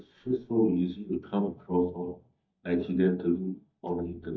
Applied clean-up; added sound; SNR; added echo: neural mask model DeepFilterNet 3.